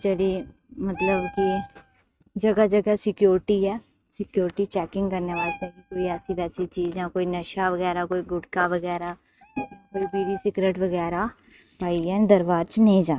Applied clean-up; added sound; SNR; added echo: neural mask model RNNoise.